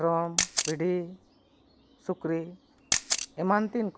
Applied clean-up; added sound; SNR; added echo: none; Camera; 2 dB; none.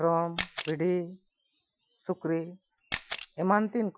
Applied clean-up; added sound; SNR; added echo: classical method Wiener filter.